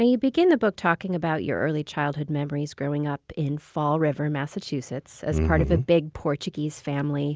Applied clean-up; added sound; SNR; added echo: none; none; none; none.